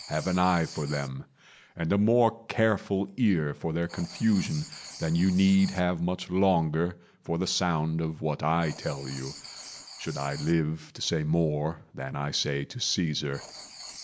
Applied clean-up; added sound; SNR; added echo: none; Writing; 20 dB; none.